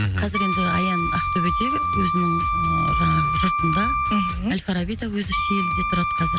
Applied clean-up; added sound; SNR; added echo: none; Wind instrument, woodwind instrument; 0 dB; none.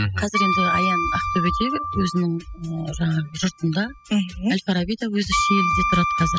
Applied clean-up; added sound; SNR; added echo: classical method spectral subtraction.